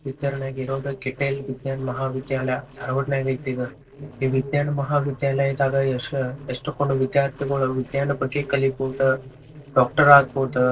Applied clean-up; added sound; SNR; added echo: neural separator model SepFormer DNS4.